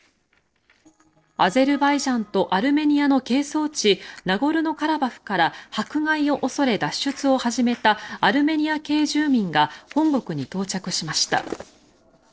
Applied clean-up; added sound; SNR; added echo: neural separator model SepFormer DNS4.